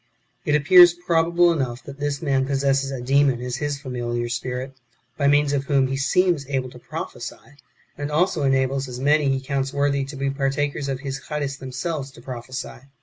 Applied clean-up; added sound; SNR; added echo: none; none; none; none.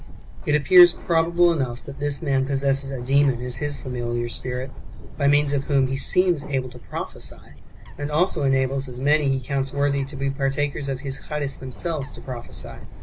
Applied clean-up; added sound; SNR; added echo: none; Bird; 9 dB; none.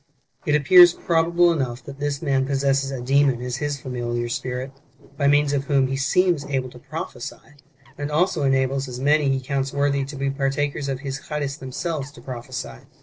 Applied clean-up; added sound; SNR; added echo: neural separator model SepFormer DNS4.